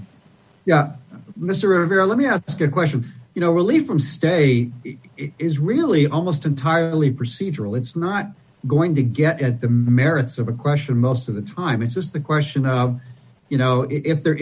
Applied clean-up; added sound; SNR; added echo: none; none; none; none.